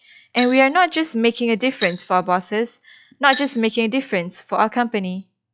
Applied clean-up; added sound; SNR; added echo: classical method log-MMSE.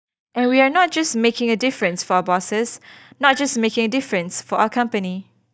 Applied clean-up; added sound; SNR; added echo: neural mask model DeepFilterNet 3.